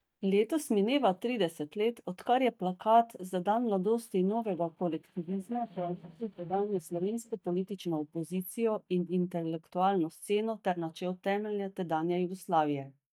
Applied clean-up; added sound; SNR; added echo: neural mask model DeepFilterNet 3.